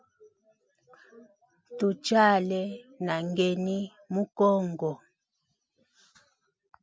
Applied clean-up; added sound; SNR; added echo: none; none; none; none.